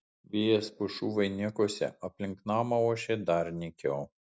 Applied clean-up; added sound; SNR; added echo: none; none; none; none.